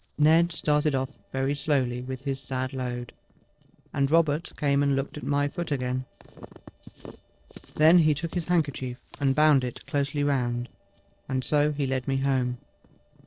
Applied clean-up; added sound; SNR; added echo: neural separator model SepFormer DNS4.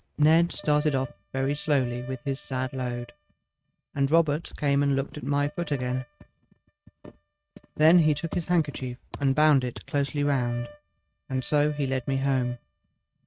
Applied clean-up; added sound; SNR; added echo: neural mask model RNNoise.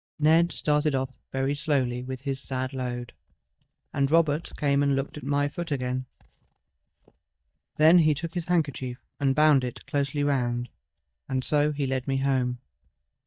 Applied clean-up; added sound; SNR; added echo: neural mask model DeepFilterNet 3.